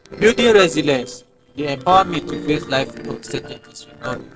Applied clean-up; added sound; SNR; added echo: neural separator model SepFormer DNS4.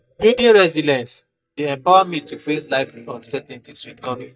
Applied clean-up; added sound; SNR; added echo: neural mask model DeepFilterNet 3.